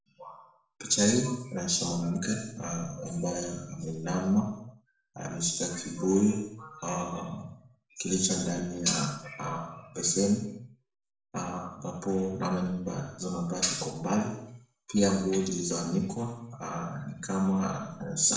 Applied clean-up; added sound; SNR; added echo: none; none; none; reverberation time 0.7 s.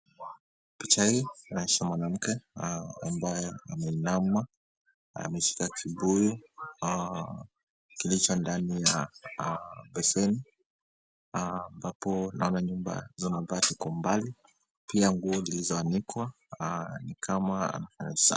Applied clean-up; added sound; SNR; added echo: none; none; none; none.